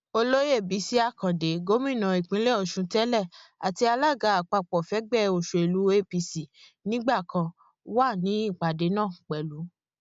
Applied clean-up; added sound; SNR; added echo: none; none; none; none.